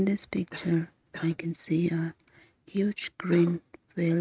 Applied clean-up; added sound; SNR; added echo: neural mask model RNNoise.